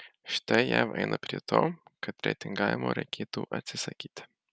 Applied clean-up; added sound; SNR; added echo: none; none; none; none.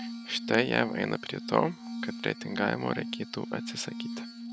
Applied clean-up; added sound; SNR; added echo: none; Glass; 7 dB; none.